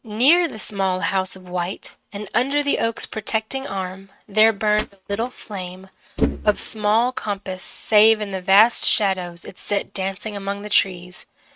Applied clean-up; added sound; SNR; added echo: neural mask model RNNoise.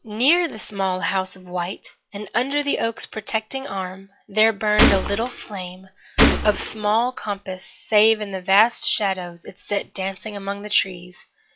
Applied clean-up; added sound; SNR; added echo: classical method log-MMSE.